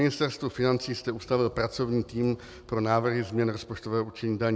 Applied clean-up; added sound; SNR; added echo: none; none; none; none.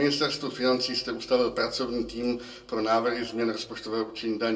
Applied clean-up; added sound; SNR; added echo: none; none; none; reverberation time 0.2 s.